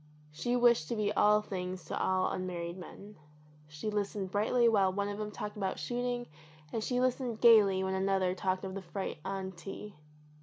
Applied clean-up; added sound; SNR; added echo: none; none; none; none.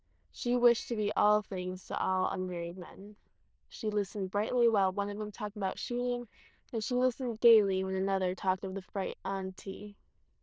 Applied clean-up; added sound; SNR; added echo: neural diffusion model UNIVERSE++.